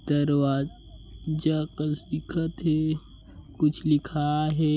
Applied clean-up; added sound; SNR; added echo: none; none; none; none.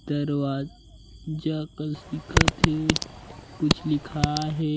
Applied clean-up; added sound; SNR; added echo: none; Fart; -2 dB; none.